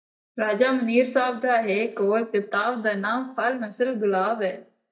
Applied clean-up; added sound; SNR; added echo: neural mask model DeepFilterNet 3.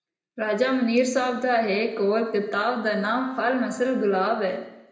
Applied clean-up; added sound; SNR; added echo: none; Trumpet; 18 dB; reverberation time 0.8 s.